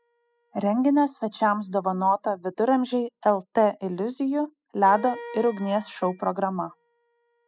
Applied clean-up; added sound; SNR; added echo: classical method spectral subtraction.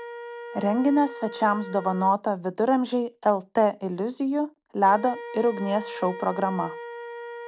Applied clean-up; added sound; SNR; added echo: none; Wind instrument, woodwind instrument; 14 dB; none.